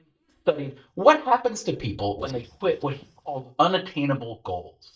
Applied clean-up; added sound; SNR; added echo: neural mask model DeepFilterNet 3.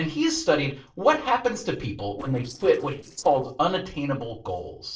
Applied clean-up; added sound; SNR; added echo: neural separator model SepFormer DNS4.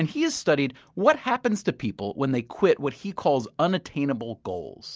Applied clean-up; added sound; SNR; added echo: none; none; none; none.